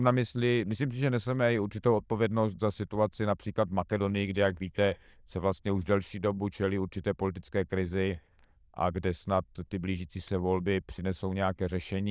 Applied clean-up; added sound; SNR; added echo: neural diffusion model UNIVERSE++.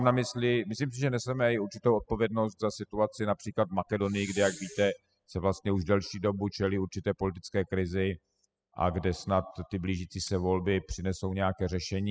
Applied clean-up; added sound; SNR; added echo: classical method spectral subtraction.